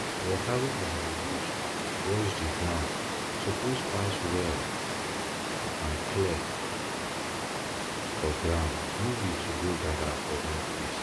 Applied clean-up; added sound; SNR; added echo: none; Water; -2 dB; none.